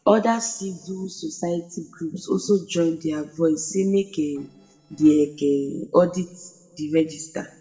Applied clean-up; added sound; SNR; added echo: neural separator model SepFormer DNS4.